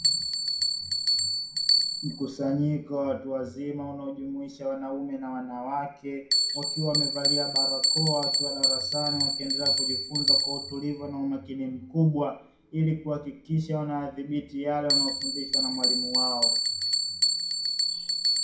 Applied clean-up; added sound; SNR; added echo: none; Bell; -3 dB; reverberation time 0.5 s.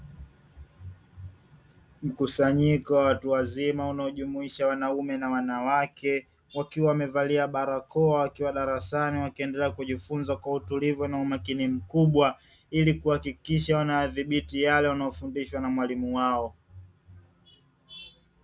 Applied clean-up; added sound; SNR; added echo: none; none; none; none.